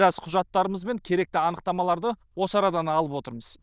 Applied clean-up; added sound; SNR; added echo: neural diffusion model UNIVERSE++.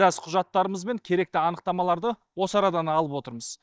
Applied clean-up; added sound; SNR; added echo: neural mask model DeepFilterNet 3.